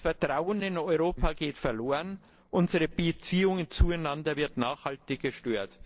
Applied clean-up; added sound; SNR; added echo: neural separator model SepFormer DNS4.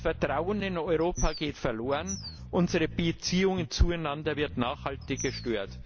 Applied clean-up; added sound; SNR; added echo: none; Bird vocalization, bird call, bird song + Bass guitar; 12 dB; none.